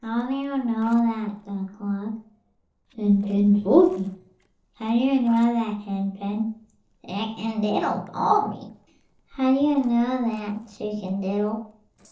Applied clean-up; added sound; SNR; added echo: neural separator model SepFormer DNS4.